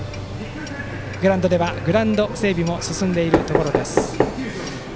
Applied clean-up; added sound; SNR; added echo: none; Clock + Knock; 5 dB; none.